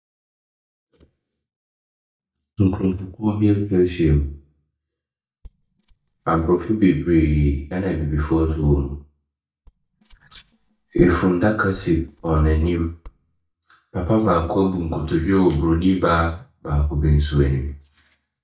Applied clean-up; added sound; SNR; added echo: neural mask model DeepFilterNet 3.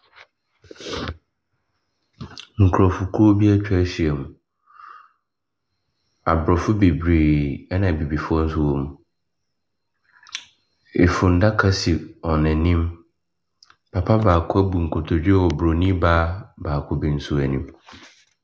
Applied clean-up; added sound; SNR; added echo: none; none; none; none.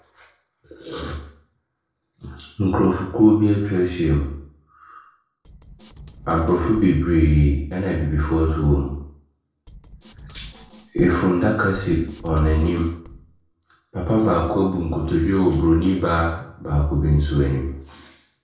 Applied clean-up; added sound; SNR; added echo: neural separator model SepFormer DNS4.